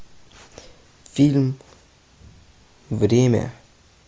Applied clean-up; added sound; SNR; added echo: none; none; none; none.